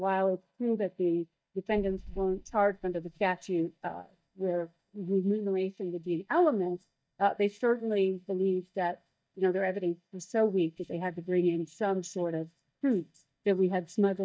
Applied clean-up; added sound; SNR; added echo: neural mask model DeepFilterNet 3.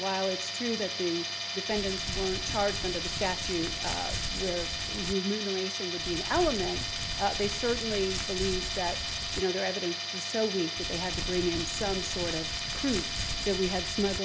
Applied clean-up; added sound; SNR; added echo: none; Crumpling, crinkling + Tools; 1 dB; none.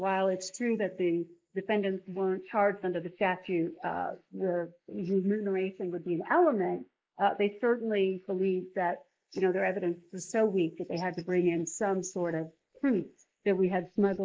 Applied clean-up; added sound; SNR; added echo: neural mask model Resemble Enhance denoiser.